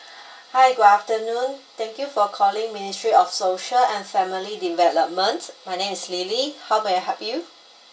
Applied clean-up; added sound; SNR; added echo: none; Wind instrument, woodwind instrument; 19 dB; reverberation time 0.2 s.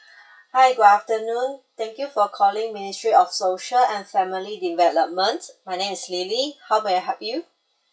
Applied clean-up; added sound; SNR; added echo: classical method WPE with log-MMSE.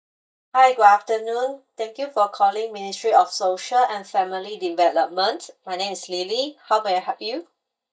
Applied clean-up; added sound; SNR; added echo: neural mask model DeepFilterNet 3.